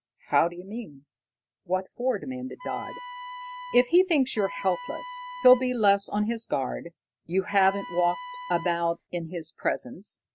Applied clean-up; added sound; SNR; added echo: none; Wind instrument, woodwind instrument; 13 dB; none.